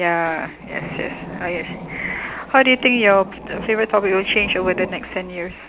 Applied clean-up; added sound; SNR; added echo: none; Thunder; 13 dB; none.